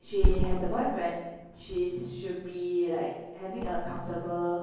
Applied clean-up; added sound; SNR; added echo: none; Thump, thud; 0 dB; reverberation time 1.3 s.